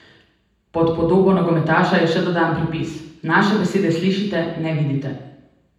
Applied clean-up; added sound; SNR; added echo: none; none; none; reverberation time 0.9 s.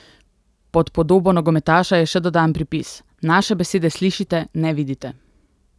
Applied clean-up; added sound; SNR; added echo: none; none; none; none.